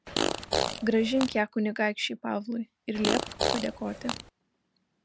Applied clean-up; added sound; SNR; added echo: none; Fart; 0 dB; none.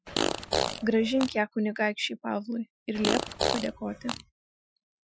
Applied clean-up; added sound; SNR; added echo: classical method Wiener filter.